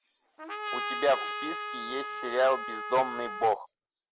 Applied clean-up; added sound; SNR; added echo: none; Trumpet; 6 dB; none.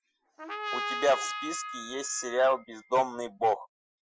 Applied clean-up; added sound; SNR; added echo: classical method Wiener filter.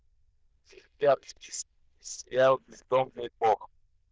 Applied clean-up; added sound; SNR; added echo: neural diffusion model UNIVERSE++.